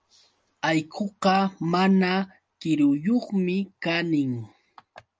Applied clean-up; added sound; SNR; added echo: none; none; none; none.